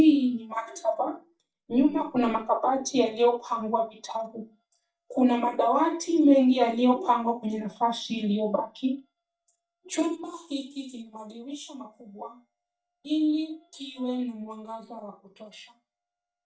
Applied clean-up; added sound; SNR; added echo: neural mask model DeepFilterNet 3.